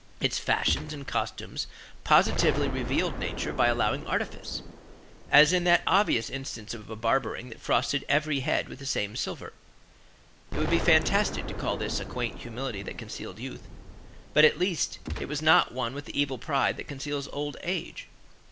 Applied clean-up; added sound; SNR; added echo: none; Explosion + Gunshot, gunfire; 9 dB; none.